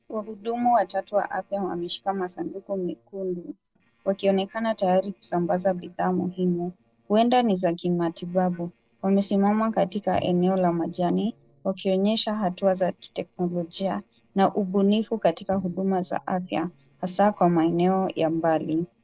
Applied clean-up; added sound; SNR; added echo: neural separator model SepFormer DNS4.